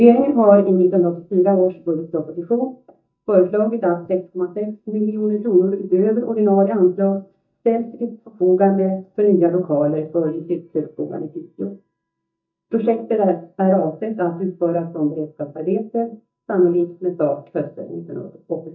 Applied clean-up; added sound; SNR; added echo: neural mask model DeepFilterNet 3.